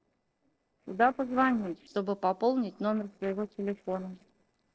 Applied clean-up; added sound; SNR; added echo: neural separator model SepFormer DNS4.